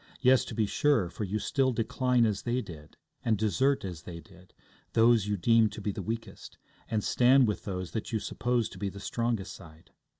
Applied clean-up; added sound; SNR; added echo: none; none; none; none.